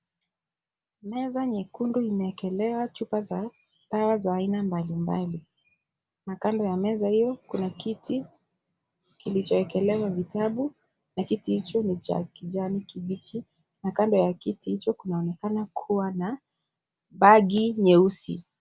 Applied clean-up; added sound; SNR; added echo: none; none; none; none.